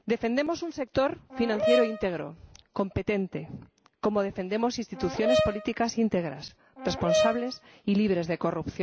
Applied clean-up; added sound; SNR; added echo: none; Brass instrument; 2 dB; none.